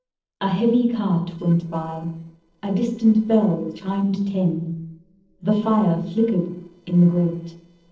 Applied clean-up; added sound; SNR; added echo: neural separator model SepFormer DNS4.